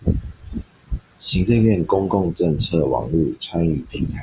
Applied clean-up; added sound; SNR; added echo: none; none; none; none.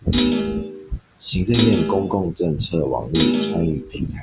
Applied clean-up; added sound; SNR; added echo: none; Thump, thud; 0 dB; none.